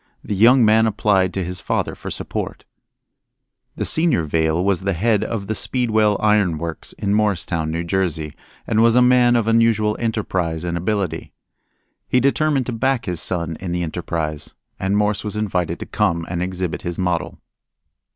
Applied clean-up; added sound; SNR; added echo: none; none; none; none.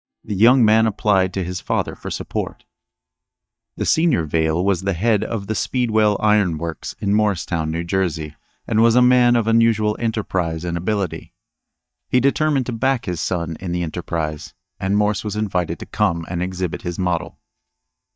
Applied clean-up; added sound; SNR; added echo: neural mask model DeepFilterNet 3.